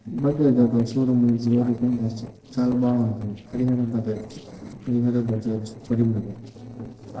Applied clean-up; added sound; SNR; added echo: neural separator model SepFormer DNS4.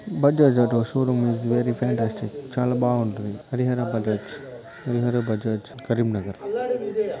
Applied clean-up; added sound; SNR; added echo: none; none; none; none.